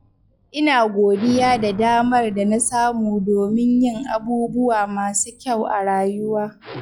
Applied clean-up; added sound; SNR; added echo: classical method log-MMSE.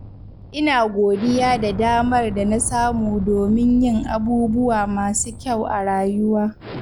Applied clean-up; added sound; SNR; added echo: none; Explosion; 13 dB; none.